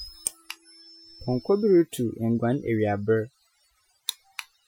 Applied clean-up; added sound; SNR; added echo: classical method Wiener filter.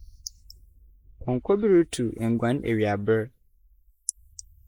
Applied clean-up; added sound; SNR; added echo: neural mask model Resemble Enhance denoiser.